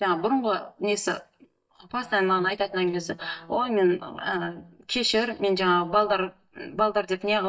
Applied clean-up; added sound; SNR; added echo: neural mask model DeepFilterNet 3.